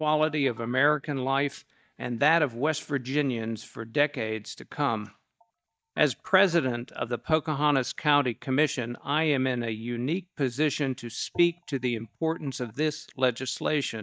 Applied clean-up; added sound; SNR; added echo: neural mask model DeepFilterNet 3.